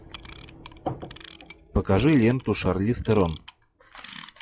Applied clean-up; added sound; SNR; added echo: classical method log-MMSE.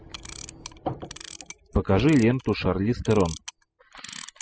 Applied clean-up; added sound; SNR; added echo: classical method spectral subtraction.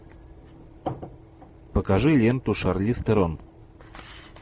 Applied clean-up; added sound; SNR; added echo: none; none; none; none.